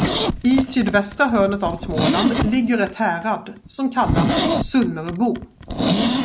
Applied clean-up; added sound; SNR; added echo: none; Zipper (clothing); 2 dB; none.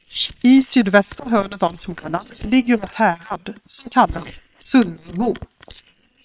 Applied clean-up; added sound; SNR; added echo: neural separator model SepFormer WHAM!.